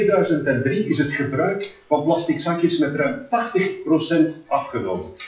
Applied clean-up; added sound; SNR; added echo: classical method WPE with log-MMSE.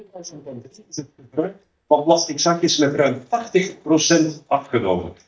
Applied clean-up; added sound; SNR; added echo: neural mask model DeepFilterNet 3.